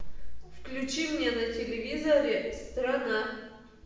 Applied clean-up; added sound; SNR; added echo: none; none; none; reverberation time 0.9 s.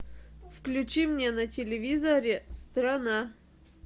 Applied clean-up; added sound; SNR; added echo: none; none; none; none.